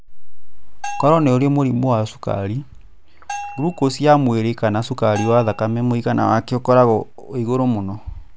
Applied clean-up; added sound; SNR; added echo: none; Bell; 17 dB; none.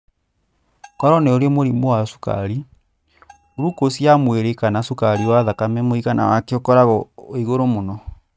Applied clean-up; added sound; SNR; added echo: neural mask model RNNoise.